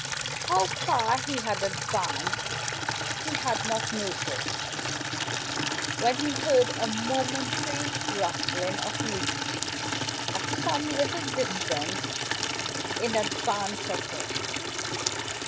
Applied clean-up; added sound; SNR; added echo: none; Water tap, faucet / Liquid; -1 dB; none.